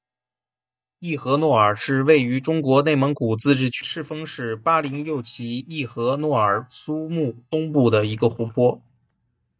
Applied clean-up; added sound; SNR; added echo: neural mask model DeepFilterNet 3.